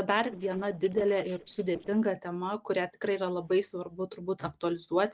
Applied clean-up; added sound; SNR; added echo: neural separator model SepFormer DNS4.